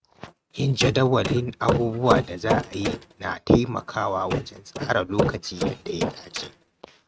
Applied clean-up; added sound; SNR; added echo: neural mask model RNNoise.